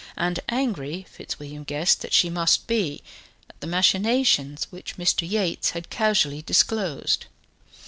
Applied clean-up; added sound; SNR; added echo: none; none; none; none.